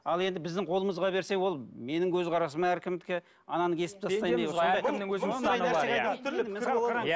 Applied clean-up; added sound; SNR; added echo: none; none; none; none.